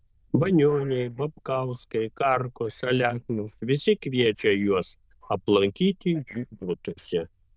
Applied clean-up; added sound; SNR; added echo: neural diffusion model UNIVERSE++.